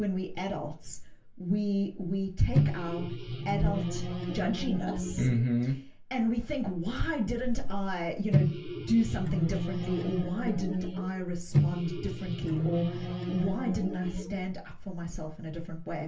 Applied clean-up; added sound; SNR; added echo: none; Microwave oven; 0 dB; reverberation time 0.3 s.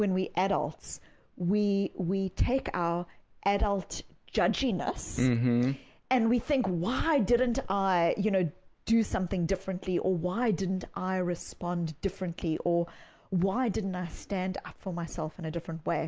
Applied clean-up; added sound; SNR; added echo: none; none; none; none.